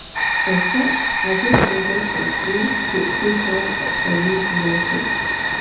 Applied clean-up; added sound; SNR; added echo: none; Fire; -3 dB; reverberation time 0.7 s.